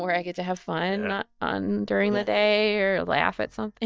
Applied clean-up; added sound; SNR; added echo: neural mask model DeepFilterNet 3.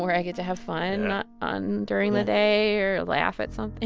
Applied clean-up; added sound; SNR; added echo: none; Piano; 18 dB; none.